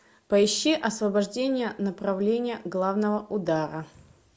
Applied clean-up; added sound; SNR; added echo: none; none; none; none.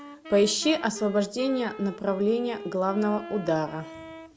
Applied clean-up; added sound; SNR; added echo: none; Wind instrument, woodwind instrument; 14 dB; none.